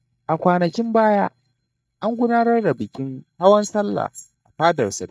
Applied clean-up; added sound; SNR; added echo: neural mask model DeepFilterNet 3.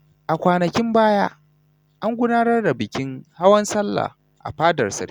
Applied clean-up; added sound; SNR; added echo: none; none; none; none.